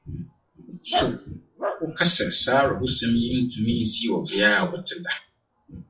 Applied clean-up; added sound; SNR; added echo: classical method WPE with log-MMSE.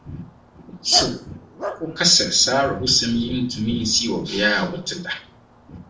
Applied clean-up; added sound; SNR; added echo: none; Dog; 15 dB; reverberation time 0.4 s.